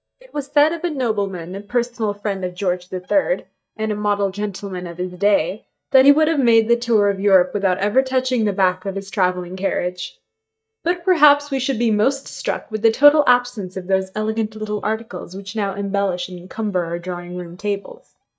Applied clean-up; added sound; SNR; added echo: neural mask model DeepFilterNet 3.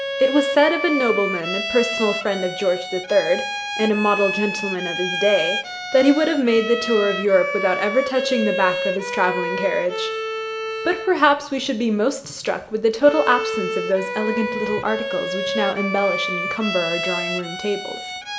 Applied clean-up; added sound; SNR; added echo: none; Bowed string instrument; 6 dB; reverberation time 0.6 s.